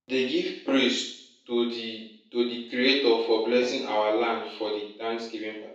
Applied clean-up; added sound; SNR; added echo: none; none; none; reverberation time 0.7 s.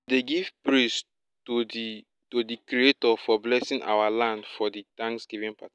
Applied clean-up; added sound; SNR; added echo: none; none; none; none.